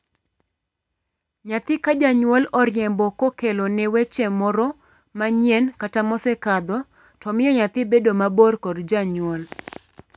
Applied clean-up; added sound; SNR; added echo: none; none; none; none.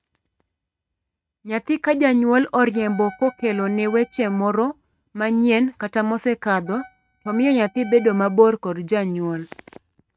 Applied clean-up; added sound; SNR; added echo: neural mask model RNNoise.